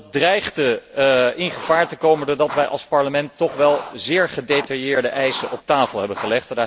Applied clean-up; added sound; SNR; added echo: none; Writing; 15 dB; none.